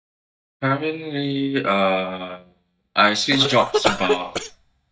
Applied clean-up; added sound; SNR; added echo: neural mask model DeepFilterNet 3.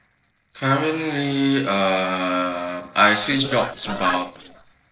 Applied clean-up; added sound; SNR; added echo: neural separator model SepFormer DNS4.